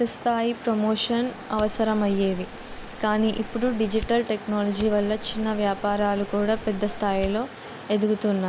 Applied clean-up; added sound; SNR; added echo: none; Fire; 13 dB; none.